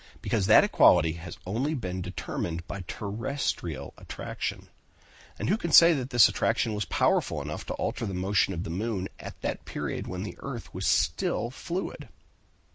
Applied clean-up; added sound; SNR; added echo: none; none; none; none.